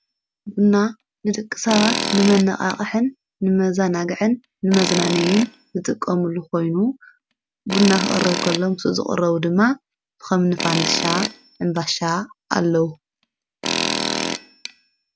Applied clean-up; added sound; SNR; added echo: none; Tools; 8 dB; none.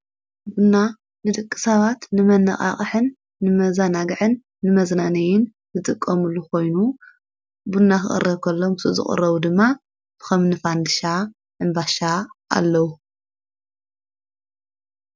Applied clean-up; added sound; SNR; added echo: none; none; none; none.